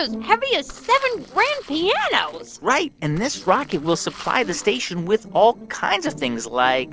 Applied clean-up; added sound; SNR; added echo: neural separator model SepFormer DNS4.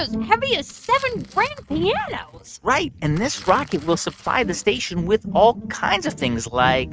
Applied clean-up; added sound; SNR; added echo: neural mask model RNNoise.